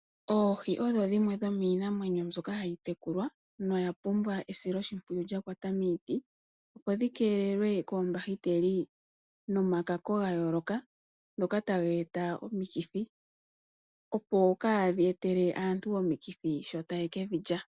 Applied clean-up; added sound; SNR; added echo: none; none; none; none.